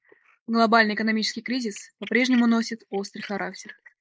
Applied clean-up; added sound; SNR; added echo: neural mask model Resemble Enhance denoiser.